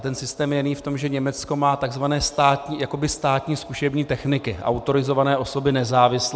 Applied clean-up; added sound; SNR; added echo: none; none; none; none.